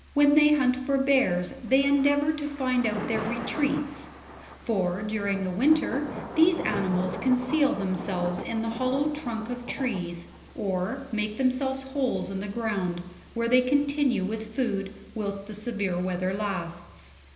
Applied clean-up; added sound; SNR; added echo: none; Thunder / Rain; 14 dB; reverberation time 0.8 s.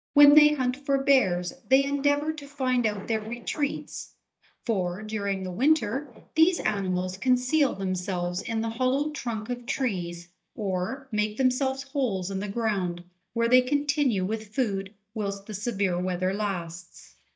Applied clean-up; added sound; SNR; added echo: neural mask model DeepFilterNet 3.